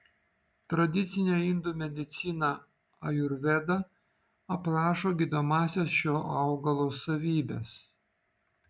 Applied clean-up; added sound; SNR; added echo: none; none; none; none.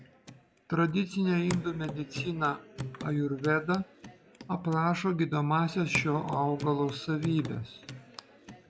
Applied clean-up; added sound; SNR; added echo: none; Hands / Wood; 13 dB; none.